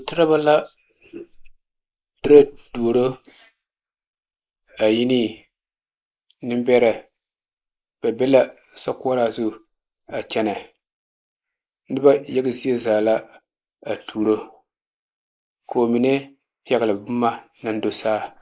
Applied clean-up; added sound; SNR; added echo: neural mask model Resemble Enhance denoiser.